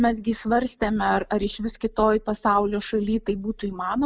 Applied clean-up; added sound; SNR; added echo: none; none; none; none.